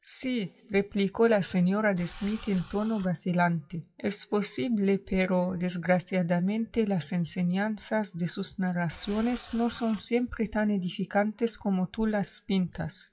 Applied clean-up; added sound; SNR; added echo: classical method WPE with log-MMSE.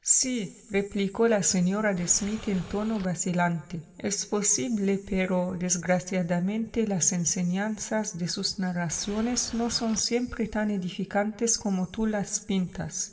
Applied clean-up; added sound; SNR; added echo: none; Boat, Water vehicle; 17 dB; reverberation time 1.4 s.